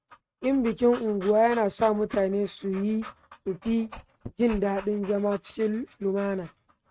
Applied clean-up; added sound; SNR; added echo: neural mask model RNNoise.